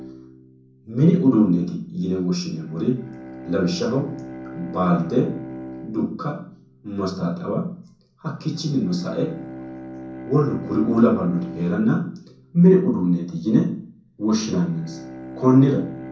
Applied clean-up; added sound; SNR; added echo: none; Bowed string instrument; 16 dB; reverberation time 0.6 s.